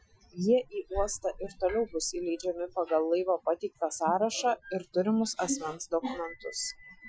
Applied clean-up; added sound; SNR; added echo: classical method Wiener filter.